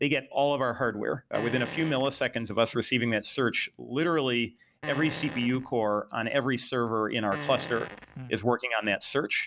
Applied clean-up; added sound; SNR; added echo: none; Fart; 12 dB; none.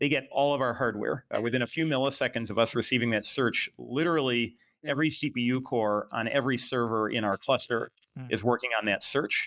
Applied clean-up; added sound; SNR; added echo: neural mask model Resemble Enhance denoiser.